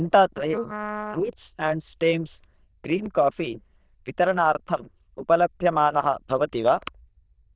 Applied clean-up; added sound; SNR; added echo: neural diffusion model UNIVERSE++.